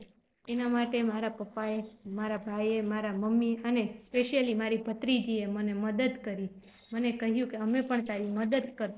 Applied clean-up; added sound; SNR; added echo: neural separator model SepFormer DNS4.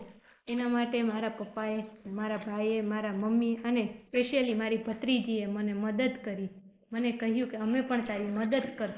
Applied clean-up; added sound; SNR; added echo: neural mask model Resemble Enhance denoiser.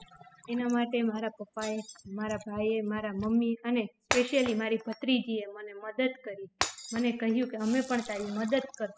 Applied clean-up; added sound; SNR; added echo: classical method spectral subtraction.